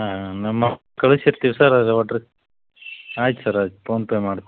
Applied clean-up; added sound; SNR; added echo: none; none; none; none.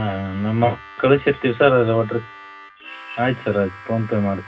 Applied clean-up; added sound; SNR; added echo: none; Harmonica; 19 dB; reverberation time 0.4 s.